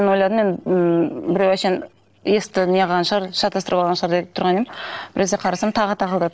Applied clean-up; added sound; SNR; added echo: neural separator model SepFormer DNS4.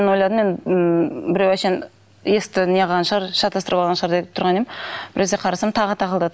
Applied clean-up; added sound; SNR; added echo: none; none; none; none.